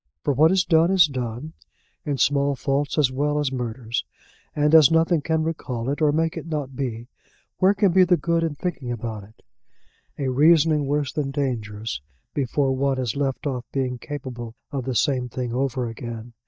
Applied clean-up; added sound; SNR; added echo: neural mask model DeepFilterNet 3.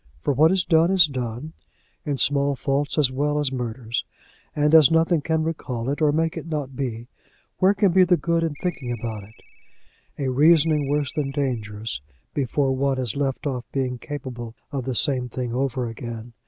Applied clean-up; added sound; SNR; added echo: none; Ringtone; 17 dB; none.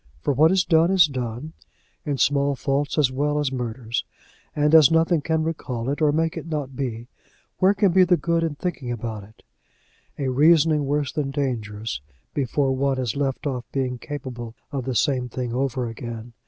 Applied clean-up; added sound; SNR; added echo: none; none; none; none.